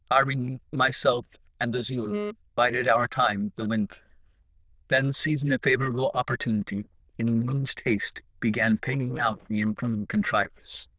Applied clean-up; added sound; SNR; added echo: neural diffusion model UNIVERSE++.